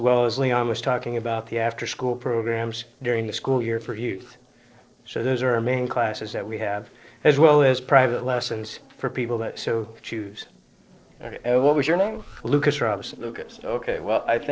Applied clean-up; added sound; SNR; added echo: neural separator model SepFormer DNS4.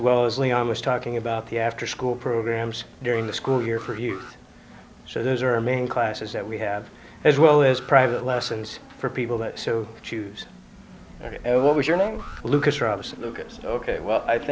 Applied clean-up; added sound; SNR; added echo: none; Alarm; 19 dB; none.